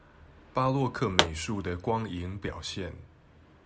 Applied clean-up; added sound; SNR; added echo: none; Explosion; -2 dB; none.